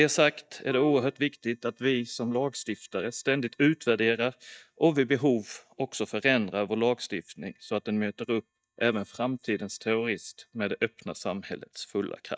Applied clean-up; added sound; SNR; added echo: neural mask model DeepFilterNet 3.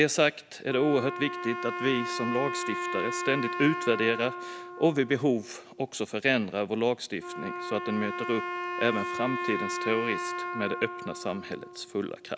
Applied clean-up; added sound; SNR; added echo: none; Wind instrument, woodwind instrument; 6 dB; none.